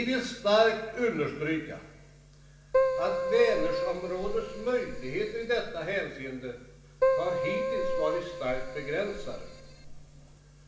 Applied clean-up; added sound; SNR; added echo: none; Keyboard (musical); 0 dB; reverberation time 0.6 s.